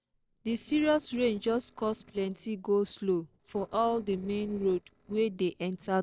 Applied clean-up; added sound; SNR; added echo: neural separator model SepFormer DNS4.